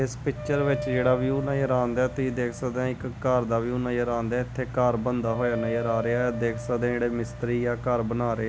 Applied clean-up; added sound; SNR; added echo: none; Wind instrument, woodwind instrument; 12 dB; none.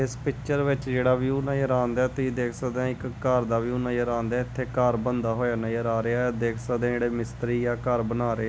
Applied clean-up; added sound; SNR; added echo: none; none; none; none.